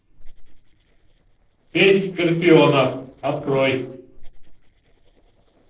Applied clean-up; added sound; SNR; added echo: neural separator model SepFormer DNS4.